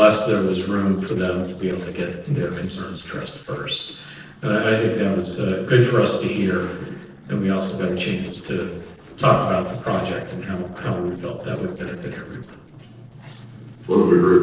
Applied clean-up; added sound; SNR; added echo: neural separator model SepFormer DNS4.